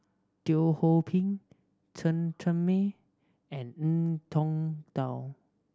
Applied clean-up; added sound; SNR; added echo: none; none; none; none.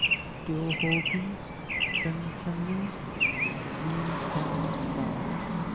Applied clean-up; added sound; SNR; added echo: none; Traffic noise, roadway noise / Bird; -3 dB; none.